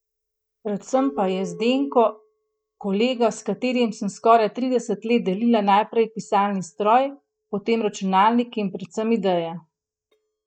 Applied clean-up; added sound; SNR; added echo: neural mask model DeepFilterNet 3.